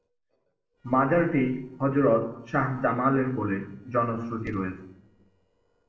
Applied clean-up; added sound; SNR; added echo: neural separator model SepFormer DNS4.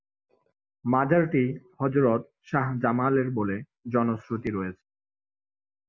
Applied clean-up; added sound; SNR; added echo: none; none; none; none.